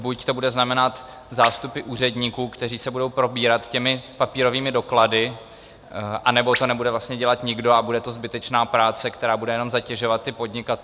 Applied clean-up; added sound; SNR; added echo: none; Bird vocalization, bird call, bird song; 14 dB; none.